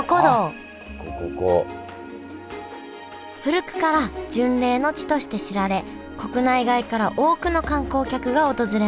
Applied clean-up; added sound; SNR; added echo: none; none; none; none.